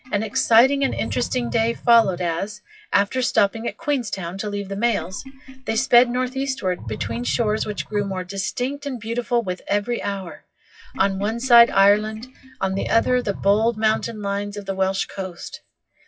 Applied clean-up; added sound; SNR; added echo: classical method WPE with log-MMSE.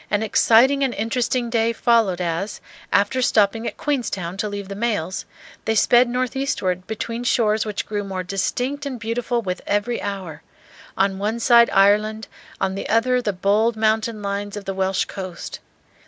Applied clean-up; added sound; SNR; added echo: none; none; none; none.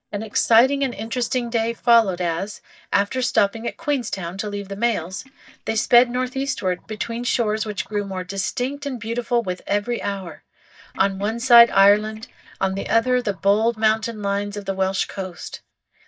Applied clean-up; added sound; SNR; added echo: neural mask model DeepFilterNet 3.